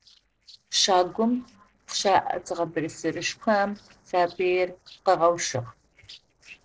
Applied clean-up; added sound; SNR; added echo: neural separator model SepFormer DNS4.